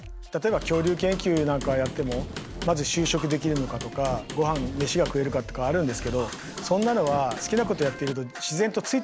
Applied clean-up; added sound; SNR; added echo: none; Hammer / Wood; 11 dB; none.